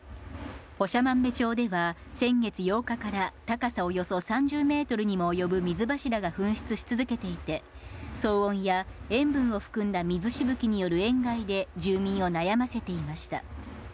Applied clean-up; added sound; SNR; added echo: none; none; none; none.